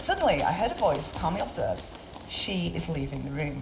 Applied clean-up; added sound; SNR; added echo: none; Run; 13 dB; reverberation time 0.4 s.